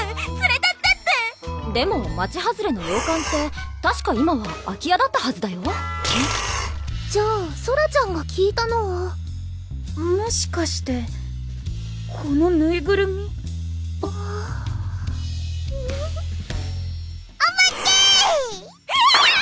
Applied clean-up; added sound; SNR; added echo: none; Breathing; 8 dB; none.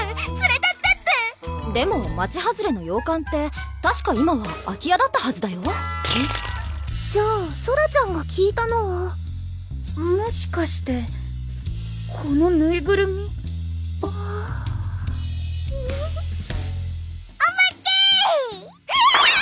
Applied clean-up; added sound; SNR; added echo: none; none; none; none.